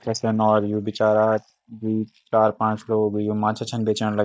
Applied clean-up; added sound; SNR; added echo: neural mask model DeepFilterNet 3.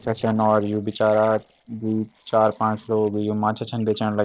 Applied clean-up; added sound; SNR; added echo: neural separator model SepFormer DNS4.